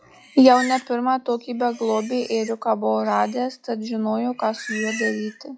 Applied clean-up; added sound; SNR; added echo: classical method log-MMSE.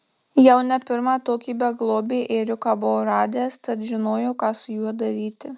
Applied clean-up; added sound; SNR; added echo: none; none; none; none.